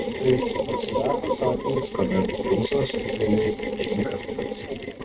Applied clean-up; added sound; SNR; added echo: neural mask model RNNoise.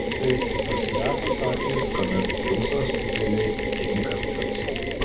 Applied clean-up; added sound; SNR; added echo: none; Mechanisms; -4 dB; none.